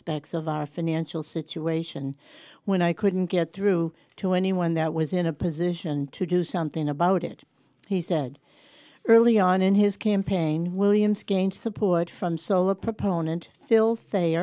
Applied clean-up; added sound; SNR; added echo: none; none; none; none.